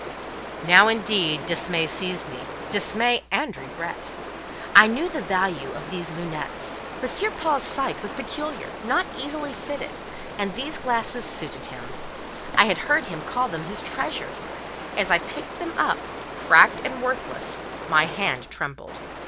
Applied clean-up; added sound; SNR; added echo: none; Stream; 10 dB; none.